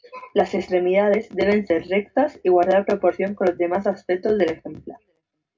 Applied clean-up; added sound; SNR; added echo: none; none; none; reverberation time 0.2 s.